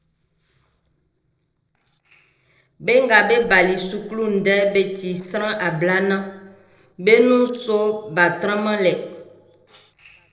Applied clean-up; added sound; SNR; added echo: neural separator model SepFormer DNS4.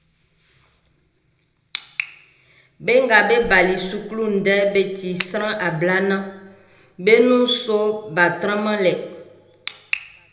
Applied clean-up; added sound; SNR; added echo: none; Finger snapping; 11 dB; reverberation time 0.7 s.